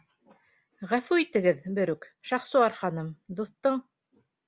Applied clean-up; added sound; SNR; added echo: none; none; none; none.